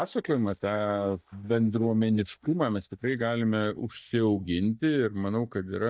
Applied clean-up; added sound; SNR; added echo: neural mask model DeepFilterNet 3.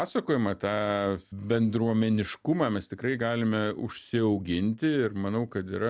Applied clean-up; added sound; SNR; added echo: none; none; none; none.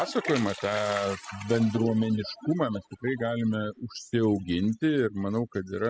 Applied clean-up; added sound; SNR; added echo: classical method spectral subtraction.